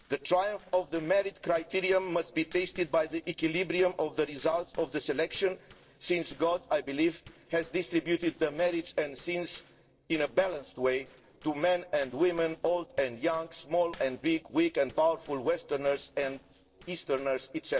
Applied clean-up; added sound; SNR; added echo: neural separator model SepFormer DNS4.